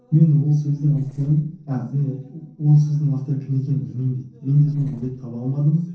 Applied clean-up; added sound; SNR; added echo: neural separator model SepFormer DNS4.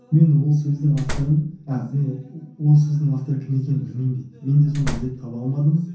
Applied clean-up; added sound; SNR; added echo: none; Slam; 10 dB; reverberation time 0.6 s.